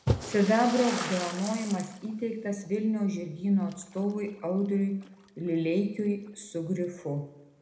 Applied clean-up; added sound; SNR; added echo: none; Splash, splatter; 10 dB; reverberation time 0.7 s.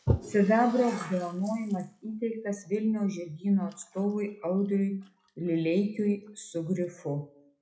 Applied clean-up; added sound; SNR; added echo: classical method WPE with log-MMSE.